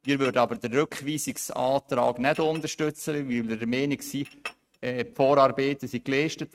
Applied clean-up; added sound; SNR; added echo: neural mask model RNNoise.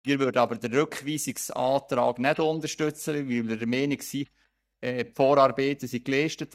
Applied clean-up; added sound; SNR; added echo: neural mask model DeepFilterNet 3.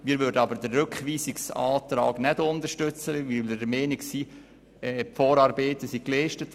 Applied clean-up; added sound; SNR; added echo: none; none; none; none.